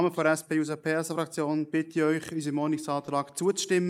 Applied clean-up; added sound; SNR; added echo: neural mask model Resemble Enhance denoiser.